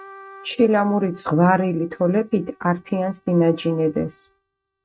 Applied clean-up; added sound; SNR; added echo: neural mask model RNNoise.